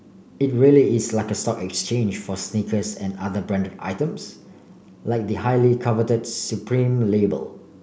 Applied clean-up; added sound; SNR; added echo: none; none; none; none.